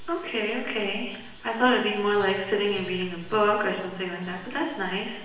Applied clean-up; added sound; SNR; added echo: none; Wind instrument, woodwind instrument; 19 dB; reverberation time 0.9 s.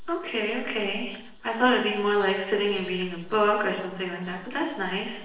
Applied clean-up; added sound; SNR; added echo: neural separator model SepFormer DNS4.